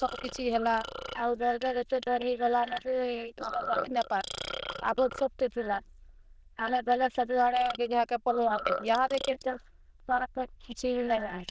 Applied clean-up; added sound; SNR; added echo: neural diffusion model UNIVERSE++.